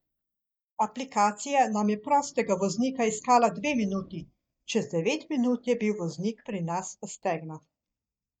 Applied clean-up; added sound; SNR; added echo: neural mask model DeepFilterNet 3.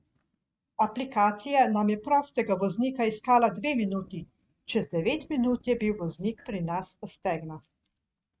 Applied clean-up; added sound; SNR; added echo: neural mask model RNNoise.